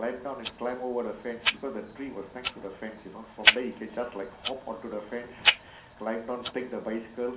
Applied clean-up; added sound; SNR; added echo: none; Tick-tock; -3 dB; reverberation time 0.6 s.